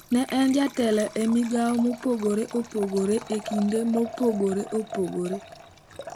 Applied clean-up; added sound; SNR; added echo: none; Liquid; 14 dB; none.